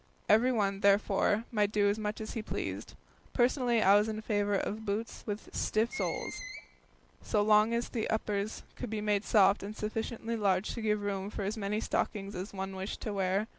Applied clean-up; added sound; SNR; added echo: none; Screech; 15 dB; none.